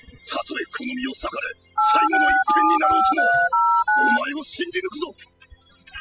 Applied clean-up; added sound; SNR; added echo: classical method spectral subtraction.